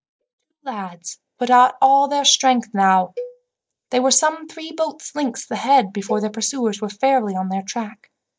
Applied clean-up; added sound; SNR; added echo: neural mask model DeepFilterNet 3.